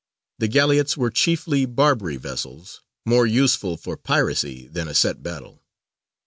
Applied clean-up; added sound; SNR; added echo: none; none; none; none.